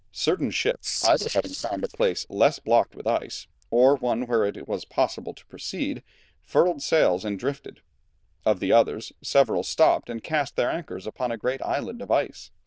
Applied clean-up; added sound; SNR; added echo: neural diffusion model UNIVERSE++.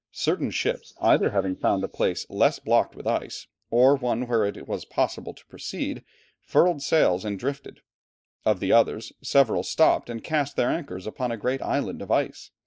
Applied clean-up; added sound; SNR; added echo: neural mask model Resemble Enhance denoiser.